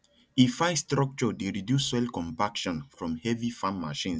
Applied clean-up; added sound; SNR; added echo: none; none; none; none.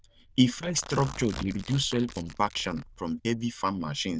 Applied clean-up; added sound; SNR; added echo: neural diffusion model UNIVERSE++.